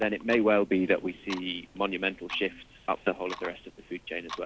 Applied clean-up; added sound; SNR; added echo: none; Clock; 16 dB; none.